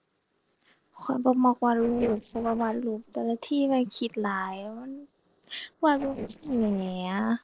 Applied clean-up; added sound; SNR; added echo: neural separator model SepFormer DNS4.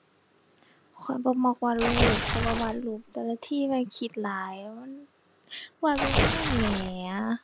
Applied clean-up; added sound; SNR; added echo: none; Tearing; -3 dB; none.